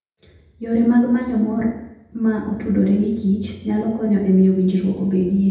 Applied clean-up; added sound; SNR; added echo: none; none; none; reverberation time 0.8 s.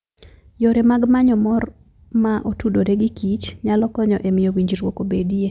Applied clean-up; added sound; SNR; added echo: none; none; none; none.